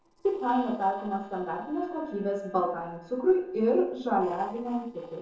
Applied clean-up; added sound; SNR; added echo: neural separator model SepFormer DNS4.